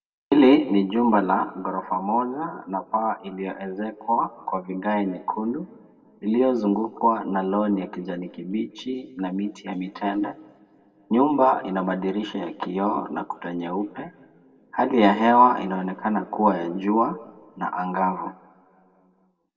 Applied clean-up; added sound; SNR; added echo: none; none; none; reverberation time 1.3 s.